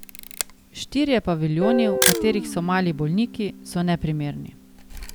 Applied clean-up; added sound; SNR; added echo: none; Guitar + Camera; 4 dB; none.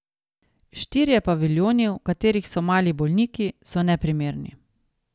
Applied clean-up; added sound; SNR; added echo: none; none; none; none.